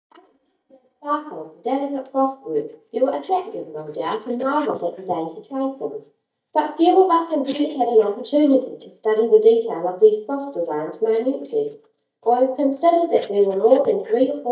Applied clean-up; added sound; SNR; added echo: neural mask model DeepFilterNet 3.